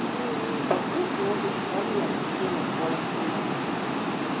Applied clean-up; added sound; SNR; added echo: none; Water; -5 dB; reverberation time 0.3 s.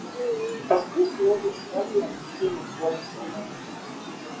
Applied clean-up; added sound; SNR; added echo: classical method WPE with log-MMSE.